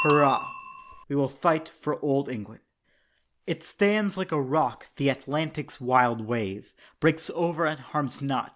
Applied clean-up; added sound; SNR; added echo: none; Bicycle bell; 14 dB; none.